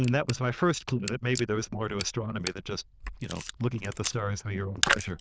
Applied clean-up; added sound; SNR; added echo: neural diffusion model UNIVERSE++.